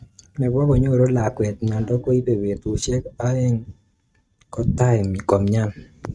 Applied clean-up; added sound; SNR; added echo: neural mask model RNNoise.